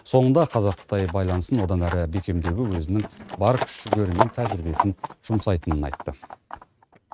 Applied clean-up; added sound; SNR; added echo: neural mask model RNNoise.